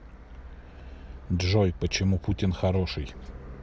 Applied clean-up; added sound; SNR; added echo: none; none; none; none.